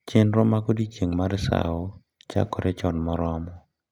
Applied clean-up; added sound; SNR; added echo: none; none; none; none.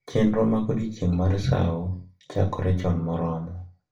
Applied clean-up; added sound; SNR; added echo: none; none; none; reverberation time 0.3 s.